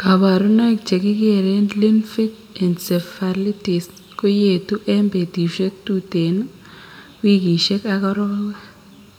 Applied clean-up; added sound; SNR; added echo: none; none; none; reverberation time 1.0 s.